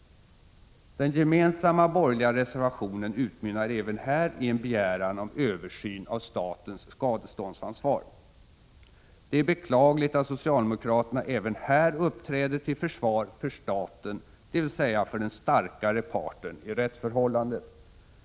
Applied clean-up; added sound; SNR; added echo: none; none; none; none.